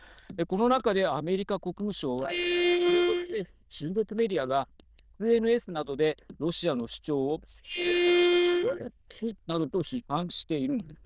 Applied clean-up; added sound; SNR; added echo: neural diffusion model UNIVERSE++.